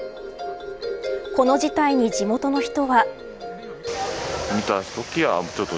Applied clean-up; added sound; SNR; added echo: none; none; none; none.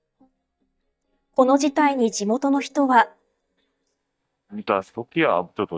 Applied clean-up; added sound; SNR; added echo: neural mask model DeepFilterNet 3.